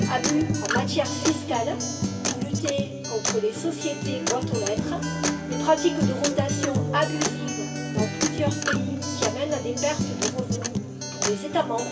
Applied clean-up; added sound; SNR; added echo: none; Acoustic guitar; -1 dB; reverberation time 2.3 s.